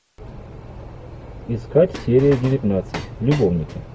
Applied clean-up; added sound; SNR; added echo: none; Train; 14 dB; none.